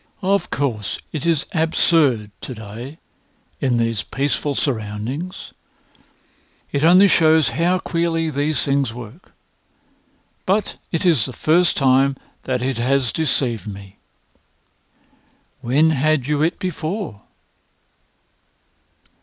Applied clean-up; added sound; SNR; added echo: none; none; none; none.